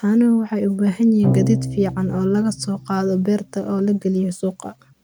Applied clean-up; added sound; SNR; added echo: none; Bowed string instrument; 8 dB; none.